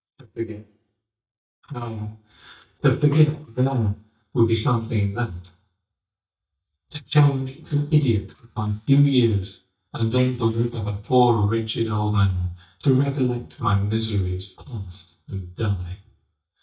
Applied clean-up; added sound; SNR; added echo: neural mask model DeepFilterNet 3.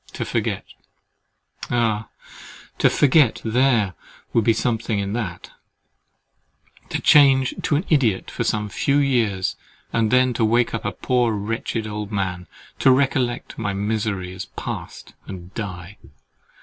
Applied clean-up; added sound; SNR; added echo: none; none; none; none.